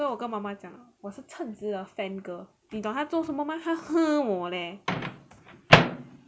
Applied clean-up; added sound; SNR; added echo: none; Microwave oven; -1 dB; none.